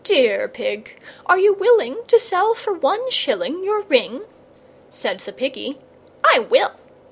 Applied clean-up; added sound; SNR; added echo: none; none; none; none.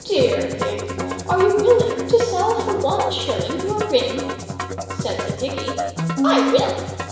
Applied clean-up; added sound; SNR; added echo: none; Musical instrument; 4 dB; reverberation time 1.0 s.